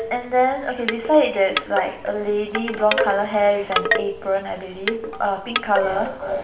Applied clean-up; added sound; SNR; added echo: none; Wind chime / Wood; 6 dB; reverberation time 0.6 s.